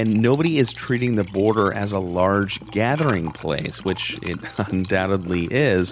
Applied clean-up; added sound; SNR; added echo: none; Liquid; 18 dB; none.